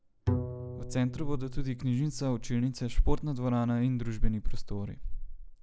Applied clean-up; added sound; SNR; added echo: none; Bowed string instrument; 9 dB; none.